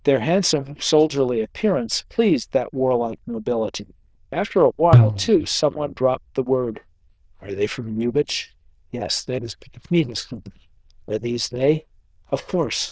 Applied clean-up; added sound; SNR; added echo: neural diffusion model UNIVERSE++.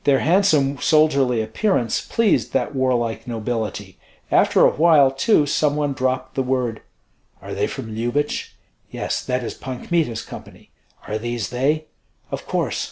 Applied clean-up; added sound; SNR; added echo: none; none; none; none.